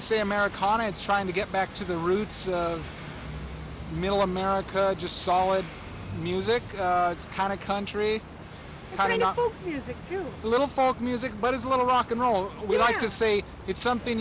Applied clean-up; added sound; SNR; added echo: none; none; none; none.